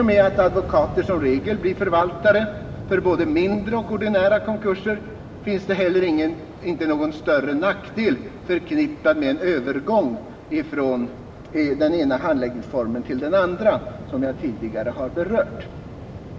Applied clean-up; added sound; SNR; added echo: none; Waves, surf; 14 dB; reverberation time 1.4 s.